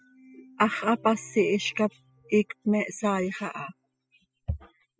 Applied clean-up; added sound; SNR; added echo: classical method spectral subtraction.